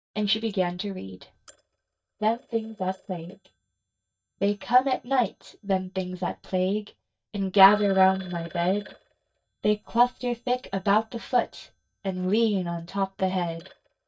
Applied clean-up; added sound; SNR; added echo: neural mask model DeepFilterNet 3.